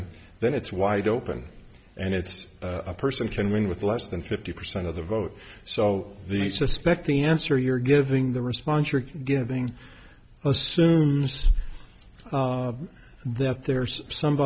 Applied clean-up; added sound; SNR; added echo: none; none; none; none.